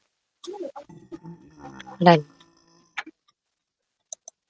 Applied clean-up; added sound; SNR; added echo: neural mask model RNNoise.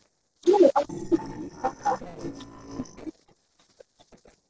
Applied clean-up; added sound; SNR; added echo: neural separator model SepFormer DNS4.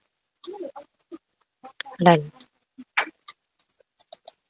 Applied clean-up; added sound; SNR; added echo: none; none; none; none.